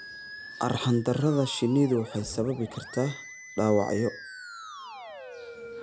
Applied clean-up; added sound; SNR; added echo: none; Musical instrument; 15 dB; none.